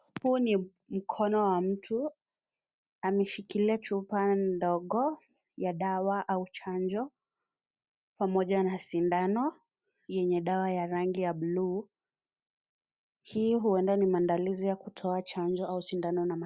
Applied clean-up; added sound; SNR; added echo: none; none; none; none.